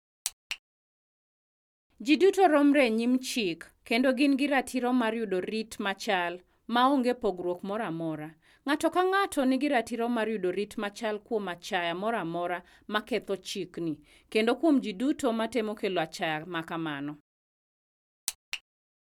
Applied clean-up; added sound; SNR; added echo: none; none; none; none.